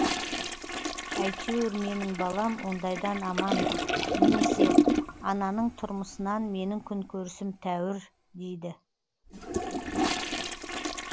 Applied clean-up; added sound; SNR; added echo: none; Toilet flush; -3 dB; none.